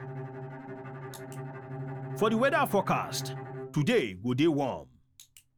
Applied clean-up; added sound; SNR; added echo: none; Bowed string instrument; 10 dB; none.